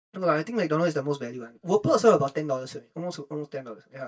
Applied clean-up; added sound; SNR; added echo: neural mask model DeepFilterNet 3.